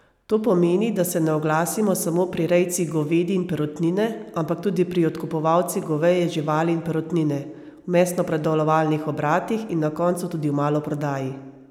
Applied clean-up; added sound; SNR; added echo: none; none; none; none.